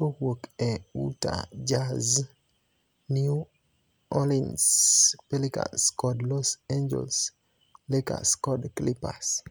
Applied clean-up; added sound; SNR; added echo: none; none; none; none.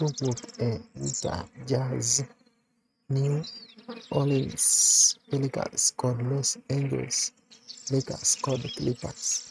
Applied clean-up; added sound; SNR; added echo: neural mask model RNNoise.